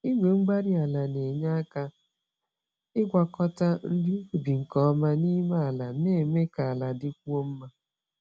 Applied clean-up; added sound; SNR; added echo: none; none; none; none.